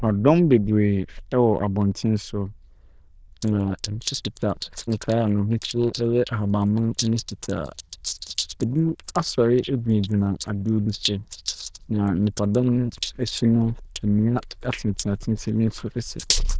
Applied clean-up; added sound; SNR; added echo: neural diffusion model UNIVERSE++.